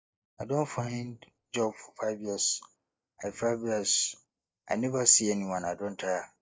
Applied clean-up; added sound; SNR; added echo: neural mask model DeepFilterNet 3.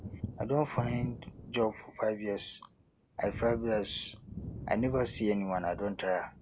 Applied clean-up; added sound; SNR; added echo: none; Thunder; 12 dB; none.